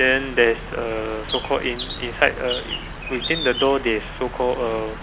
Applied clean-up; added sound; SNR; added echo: none; Bird; 8 dB; none.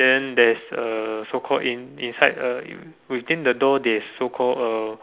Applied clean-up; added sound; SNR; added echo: none; none; none; none.